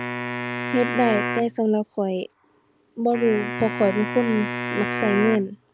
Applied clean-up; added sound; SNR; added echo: none; Wind instrument, woodwind instrument; 5 dB; none.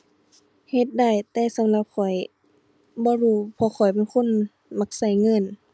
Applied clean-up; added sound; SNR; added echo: none; none; none; none.